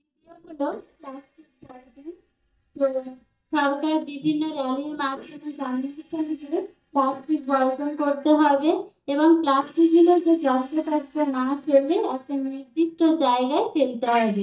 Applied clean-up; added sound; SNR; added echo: neural mask model DeepFilterNet 3.